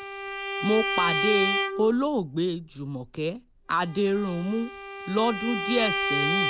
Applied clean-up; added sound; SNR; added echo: none; Bowed string instrument; 3 dB; none.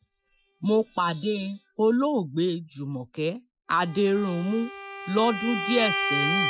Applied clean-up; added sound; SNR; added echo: classical method Wiener filter.